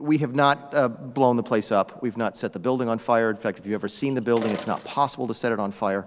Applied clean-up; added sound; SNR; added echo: none; Sink (filling or washing); 13 dB; none.